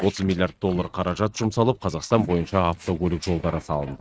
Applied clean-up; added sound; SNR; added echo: neural mask model RNNoise.